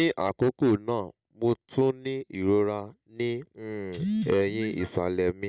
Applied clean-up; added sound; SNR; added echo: none; none; none; none.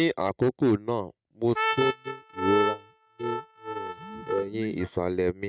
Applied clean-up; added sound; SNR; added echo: neural mask model RNNoise.